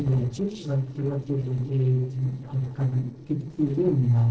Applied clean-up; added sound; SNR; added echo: neural separator model SepFormer DNS4.